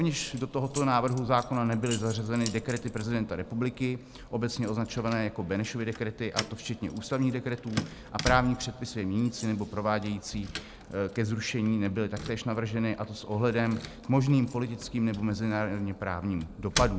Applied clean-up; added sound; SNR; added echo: none; Keys jangling; 12 dB; none.